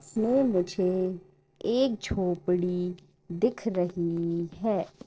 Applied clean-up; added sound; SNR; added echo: neural separator model SepFormer DNS4.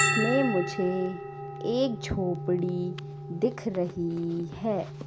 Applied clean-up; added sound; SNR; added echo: none; Bell; 4 dB; none.